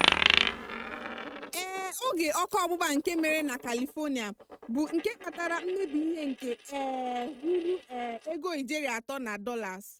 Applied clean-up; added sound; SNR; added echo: neural mask model RNNoise.